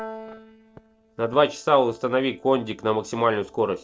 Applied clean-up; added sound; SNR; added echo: neural separator model SepFormer DNS4.